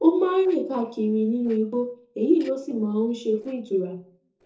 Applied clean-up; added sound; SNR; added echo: neural separator model SepFormer DNS4.